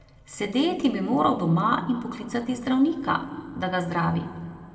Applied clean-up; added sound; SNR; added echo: none; none; none; reverberation time 1.7 s.